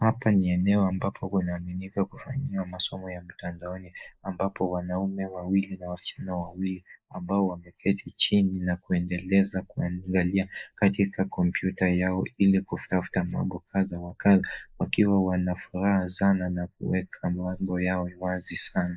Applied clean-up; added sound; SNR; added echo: neural mask model Resemble Enhance denoiser.